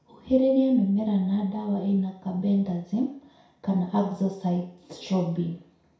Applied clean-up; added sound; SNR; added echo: none; none; none; reverberation time 0.6 s.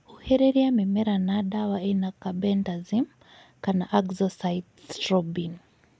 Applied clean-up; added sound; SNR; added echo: none; none; none; none.